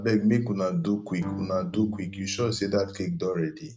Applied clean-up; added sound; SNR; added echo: neural mask model RNNoise.